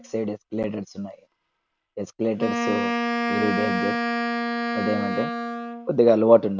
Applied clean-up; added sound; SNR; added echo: none; Wind instrument, woodwind instrument; 3 dB; none.